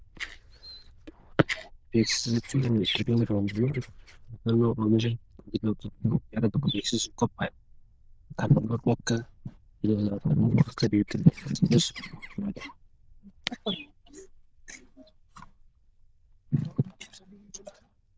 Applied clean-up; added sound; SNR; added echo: neural diffusion model UNIVERSE++.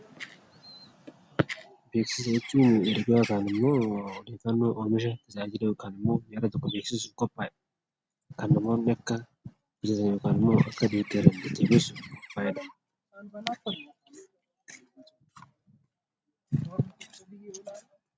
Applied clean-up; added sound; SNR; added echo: none; Bird; 15 dB; none.